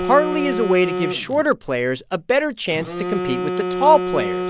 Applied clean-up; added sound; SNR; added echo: none; Telephone; 5 dB; none.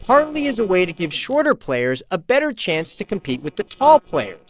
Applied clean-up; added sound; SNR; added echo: neural separator model SepFormer DNS4.